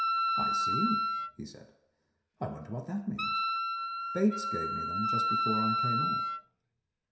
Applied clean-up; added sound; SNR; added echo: none; Wind instrument, woodwind instrument; -4 dB; reverberation time 0.7 s.